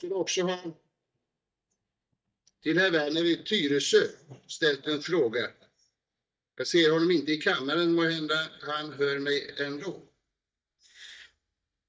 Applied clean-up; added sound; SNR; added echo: neural mask model DeepFilterNet 3.